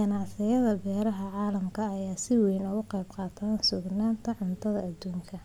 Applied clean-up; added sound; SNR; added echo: none; none; none; none.